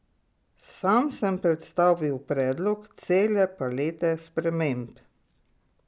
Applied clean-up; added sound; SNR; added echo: none; none; none; none.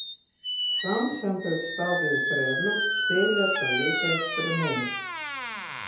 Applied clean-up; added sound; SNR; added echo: none; Squeak; -1 dB; reverberation time 0.7 s.